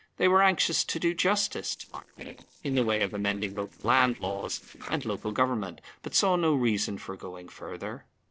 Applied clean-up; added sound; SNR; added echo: neural separator model SepFormer DNS4.